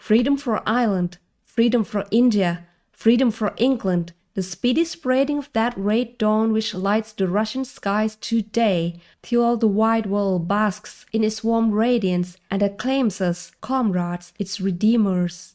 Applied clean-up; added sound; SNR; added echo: neural mask model RNNoise.